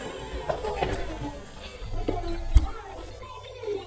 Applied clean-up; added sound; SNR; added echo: neural mask model DeepFilterNet 3.